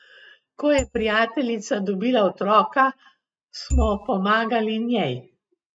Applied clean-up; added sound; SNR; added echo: neural mask model RNNoise.